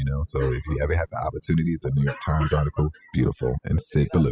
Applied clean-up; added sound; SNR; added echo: classical method spectral subtraction.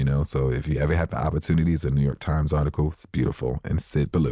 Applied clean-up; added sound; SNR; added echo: none; none; none; none.